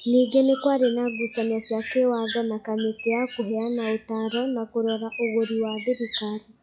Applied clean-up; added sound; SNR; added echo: classical method log-MMSE.